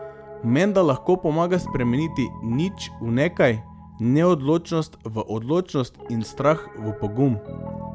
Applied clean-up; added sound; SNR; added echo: none; Bass guitar + Piano; 15 dB; none.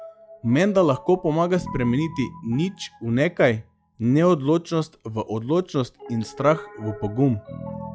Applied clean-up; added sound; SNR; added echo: classical method log-MMSE.